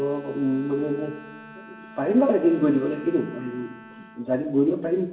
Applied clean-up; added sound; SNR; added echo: none; Bowed string instrument; 20 dB; reverberation time 1.2 s.